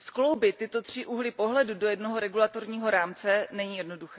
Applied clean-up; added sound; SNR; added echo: none; none; none; none.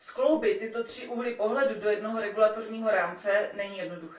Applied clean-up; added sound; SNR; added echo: none; none; none; reverberation time 0.3 s.